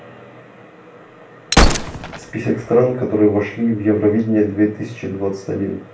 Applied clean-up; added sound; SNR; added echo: none; Gunshot, gunfire; 1 dB; reverberation time 0.3 s.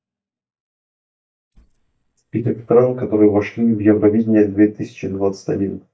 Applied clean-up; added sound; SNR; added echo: neural mask model DeepFilterNet 3.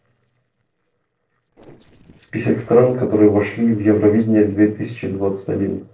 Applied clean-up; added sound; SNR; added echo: neural separator model SepFormer DNS4.